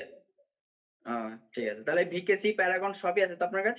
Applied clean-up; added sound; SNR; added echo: neural mask model DeepFilterNet 3.